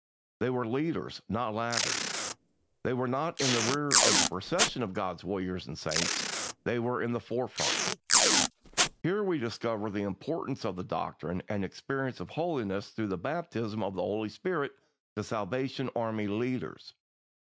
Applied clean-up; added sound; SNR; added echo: none; Packing tape, duct tape; -3 dB; none.